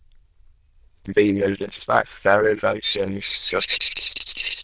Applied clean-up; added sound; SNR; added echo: neural diffusion model UNIVERSE++.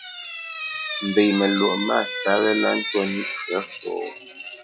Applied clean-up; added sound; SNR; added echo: classical method log-MMSE.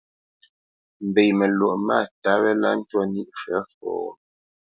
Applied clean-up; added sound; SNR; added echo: none; none; none; none.